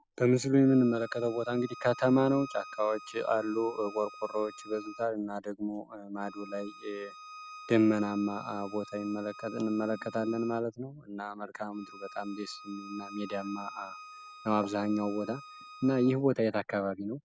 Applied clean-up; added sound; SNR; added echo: none; Bowed string instrument; 18 dB; none.